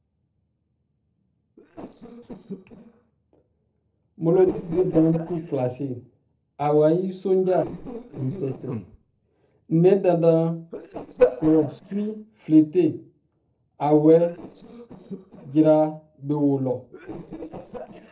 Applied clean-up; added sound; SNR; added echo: neural separator model SepFormer DNS4.